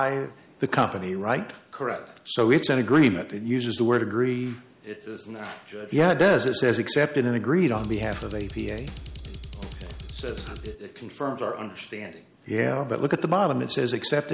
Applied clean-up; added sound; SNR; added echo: none; Drum kit; 12 dB; none.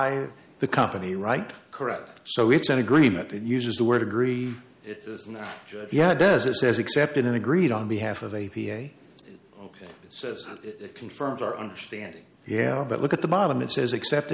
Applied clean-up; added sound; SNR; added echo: none; none; none; none.